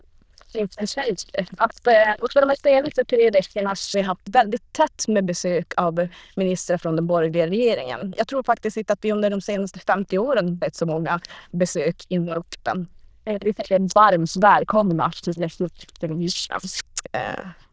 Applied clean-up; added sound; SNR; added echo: neural diffusion model UNIVERSE++.